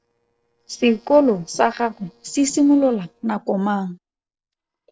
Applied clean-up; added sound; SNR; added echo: neural separator model SepFormer DNS4.